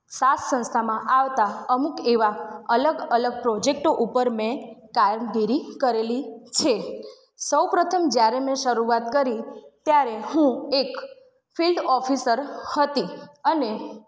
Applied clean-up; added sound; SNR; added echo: neural mask model Resemble Enhance denoiser.